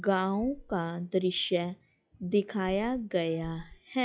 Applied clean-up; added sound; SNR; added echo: classical method log-MMSE.